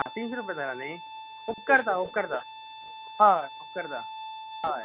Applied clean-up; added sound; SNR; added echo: none; Bowed string instrument; 13 dB; none.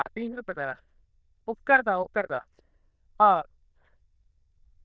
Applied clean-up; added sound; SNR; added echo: neural diffusion model UNIVERSE++.